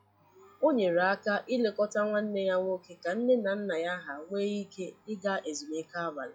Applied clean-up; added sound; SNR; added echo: classical method log-MMSE.